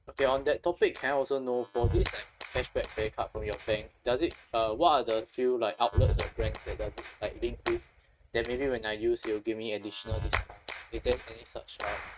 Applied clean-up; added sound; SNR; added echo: neural mask model RNNoise.